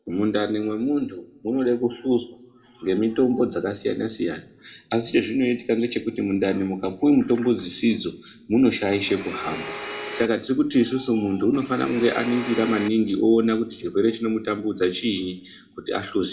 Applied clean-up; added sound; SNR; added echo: none; Domestic sounds, home sounds; 11 dB; reverberation time 0.8 s.